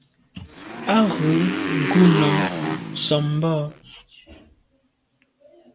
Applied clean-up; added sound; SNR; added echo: none; Motorcycle; 3 dB; none.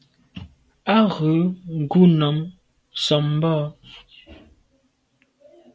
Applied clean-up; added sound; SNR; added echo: none; none; none; none.